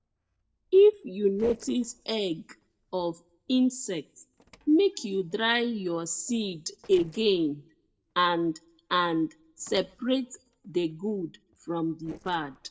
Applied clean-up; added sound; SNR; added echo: neural separator model SepFormer DNS4.